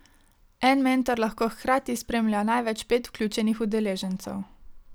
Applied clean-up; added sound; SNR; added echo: none; none; none; none.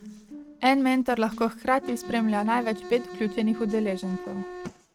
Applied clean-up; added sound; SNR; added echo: neural mask model RNNoise.